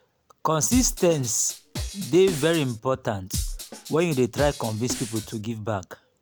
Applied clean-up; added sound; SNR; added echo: none; Drum kit; 9 dB; none.